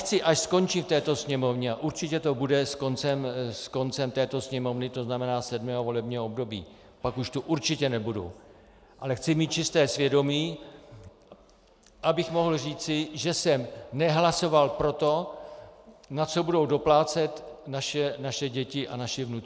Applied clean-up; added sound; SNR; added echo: none; none; none; none.